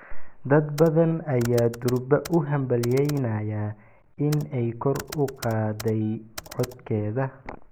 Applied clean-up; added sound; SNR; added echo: none; Computer keyboard; 19 dB; none.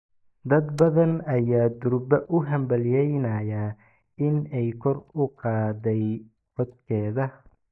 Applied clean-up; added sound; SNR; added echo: neural mask model DeepFilterNet 3.